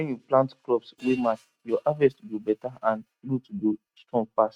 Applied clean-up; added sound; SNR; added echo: neural mask model RNNoise.